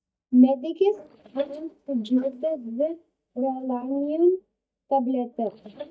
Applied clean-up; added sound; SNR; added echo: neural mask model DeepFilterNet 3.